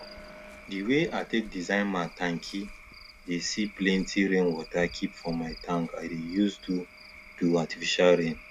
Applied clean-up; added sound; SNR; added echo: none; Cricket / Frog; 19 dB; none.